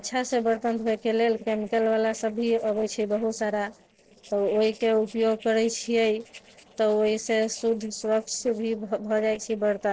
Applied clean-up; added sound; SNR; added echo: neural separator model SepFormer DNS4.